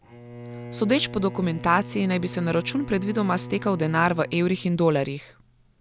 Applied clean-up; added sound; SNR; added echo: none; Bowed string instrument; 14 dB; none.